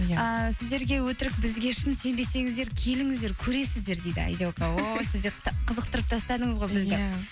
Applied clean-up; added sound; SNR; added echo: none; none; none; none.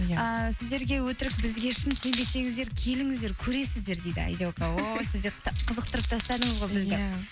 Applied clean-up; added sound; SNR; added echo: none; Coin (dropping); 0 dB; none.